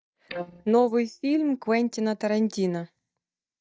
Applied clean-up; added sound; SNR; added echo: neural mask model DeepFilterNet 3.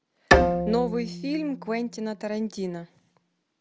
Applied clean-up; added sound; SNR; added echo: none; Bowed string instrument; -3 dB; none.